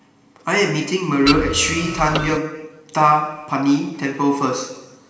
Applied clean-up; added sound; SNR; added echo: none; Printer; 5 dB; reverberation time 1.1 s.